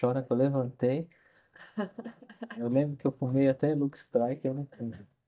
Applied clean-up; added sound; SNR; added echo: neural mask model DeepFilterNet 3.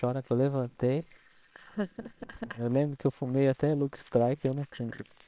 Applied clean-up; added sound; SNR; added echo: neural separator model SepFormer WHAMR!.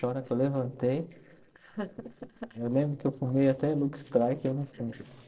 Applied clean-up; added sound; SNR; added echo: neural separator model SepFormer DNS4.